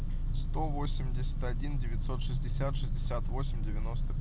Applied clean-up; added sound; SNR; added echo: none; none; none; none.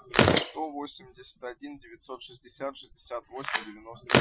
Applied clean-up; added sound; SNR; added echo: classical method Wiener filter.